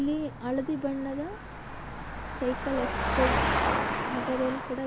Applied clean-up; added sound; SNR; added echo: none; Engine; -1 dB; none.